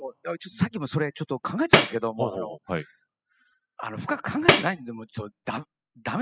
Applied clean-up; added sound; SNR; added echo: classical method spectral subtraction.